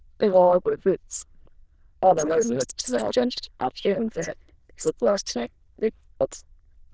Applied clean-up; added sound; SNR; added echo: neural diffusion model UNIVERSE++.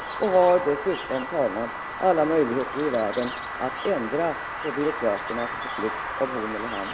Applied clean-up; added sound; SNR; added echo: none; Bird vocalization, bird call, bird song; 7 dB; none.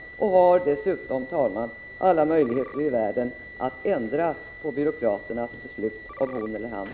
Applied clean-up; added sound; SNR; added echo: none; none; none; none.